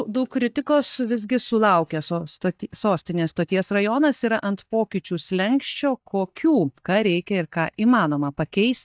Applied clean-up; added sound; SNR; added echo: neural mask model DeepFilterNet 3.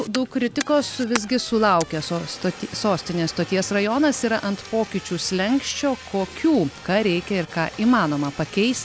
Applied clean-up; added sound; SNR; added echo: none; Fire; 16 dB; none.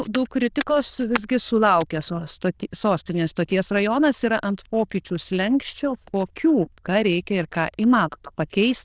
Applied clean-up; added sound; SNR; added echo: neural diffusion model UNIVERSE++.